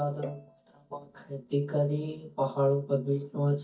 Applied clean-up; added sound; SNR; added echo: neural mask model DeepFilterNet 3.